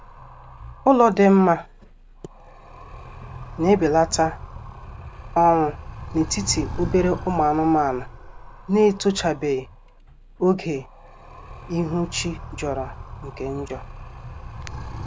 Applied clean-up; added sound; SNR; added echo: none; Animal; 13 dB; none.